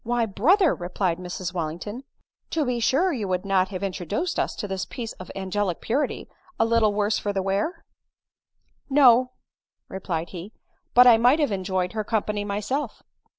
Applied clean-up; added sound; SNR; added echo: none; none; none; none.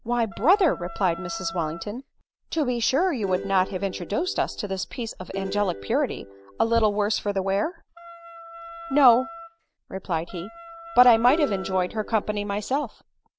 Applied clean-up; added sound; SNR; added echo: none; Wind instrument, woodwind instrument + Plucked string instrument; 13 dB; none.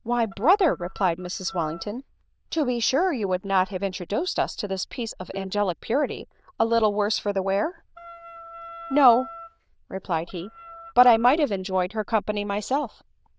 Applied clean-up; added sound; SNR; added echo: neural diffusion model UNIVERSE++.